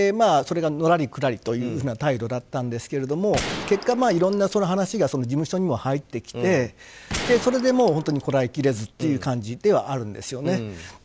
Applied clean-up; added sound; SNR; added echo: none; Gunshot, gunfire; 11 dB; none.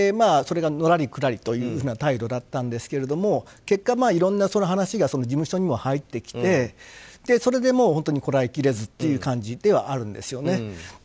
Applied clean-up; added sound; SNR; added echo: none; none; none; none.